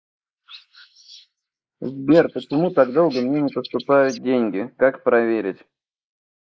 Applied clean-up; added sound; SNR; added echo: neural mask model Resemble Enhance denoiser.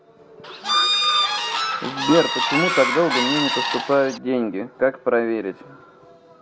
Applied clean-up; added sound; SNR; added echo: none; Bird / Fowl; -1 dB; none.